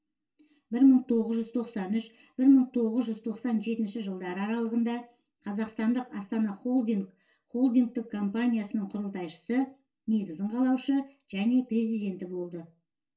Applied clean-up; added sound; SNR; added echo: none; none; none; reverberation time 0.2 s.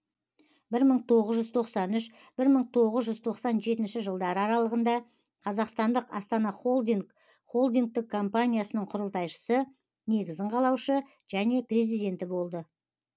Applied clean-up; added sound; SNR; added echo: none; none; none; none.